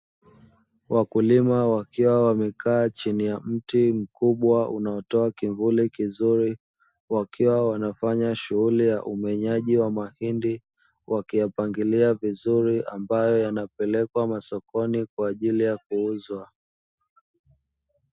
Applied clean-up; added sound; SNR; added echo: none; none; none; none.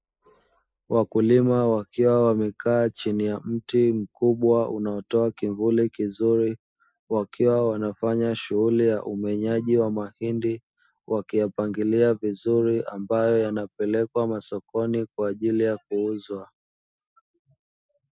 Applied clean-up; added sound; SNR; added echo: neural mask model Resemble Enhance denoiser.